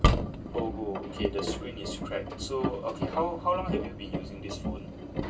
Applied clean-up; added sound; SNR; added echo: none; Engine; -3 dB; reverberation time 0.1 s.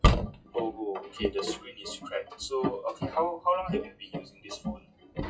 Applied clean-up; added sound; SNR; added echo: classical method WPE with log-MMSE.